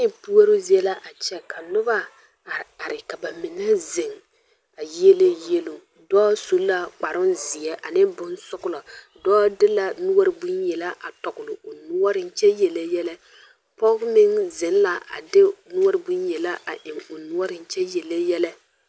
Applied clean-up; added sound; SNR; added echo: none; none; none; none.